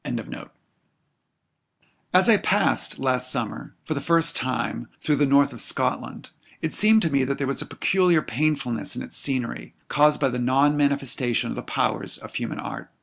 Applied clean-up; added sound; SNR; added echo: none; none; none; none.